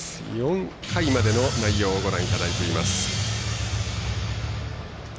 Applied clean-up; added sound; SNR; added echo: none; none; none; none.